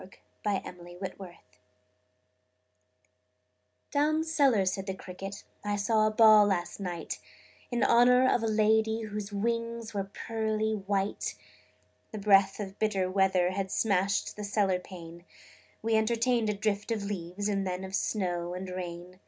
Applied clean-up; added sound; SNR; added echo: none; none; none; none.